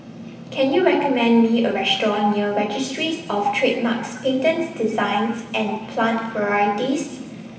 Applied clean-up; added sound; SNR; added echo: none; none; none; reverberation time 1.0 s.